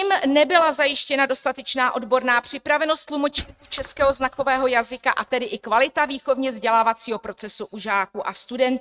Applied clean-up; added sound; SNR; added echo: neural mask model RNNoise.